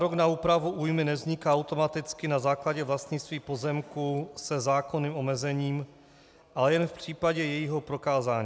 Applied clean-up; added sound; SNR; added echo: none; none; none; none.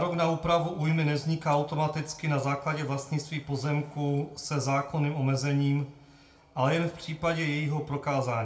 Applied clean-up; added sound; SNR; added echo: none; none; none; reverberation time 0.3 s.